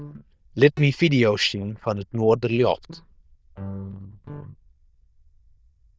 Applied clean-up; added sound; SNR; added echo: neural diffusion model UNIVERSE++.